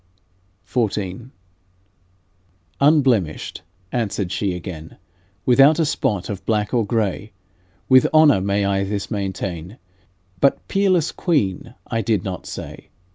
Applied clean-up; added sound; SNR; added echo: none; none; none; none.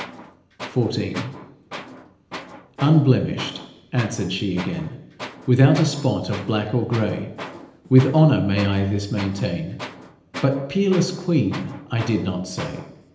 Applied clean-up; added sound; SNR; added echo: none; Tools; 16 dB; reverberation time 0.8 s.